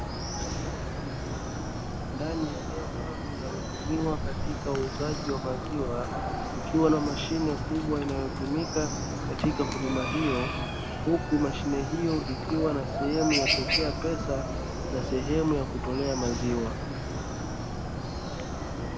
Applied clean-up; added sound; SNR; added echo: none; Chicken, rooster; 1 dB; none.